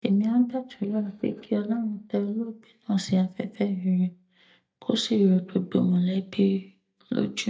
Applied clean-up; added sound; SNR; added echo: neural mask model DeepFilterNet 3.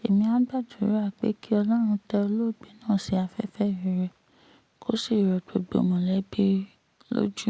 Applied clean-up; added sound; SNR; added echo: none; none; none; none.